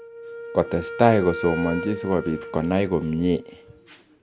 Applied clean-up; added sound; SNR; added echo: none; Wind instrument, woodwind instrument; 11 dB; none.